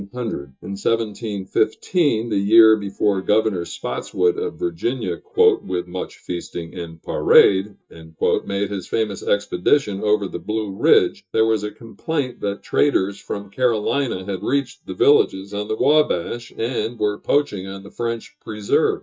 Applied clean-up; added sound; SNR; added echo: neural mask model DeepFilterNet 3.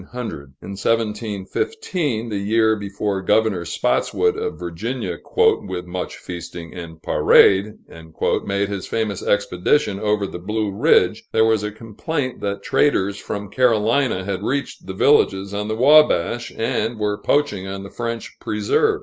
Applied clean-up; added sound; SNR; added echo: none; none; none; none.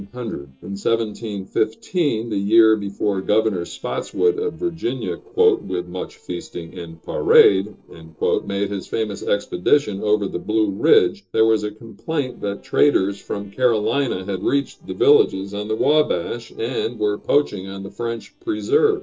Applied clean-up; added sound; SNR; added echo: neural separator model SepFormer DNS4.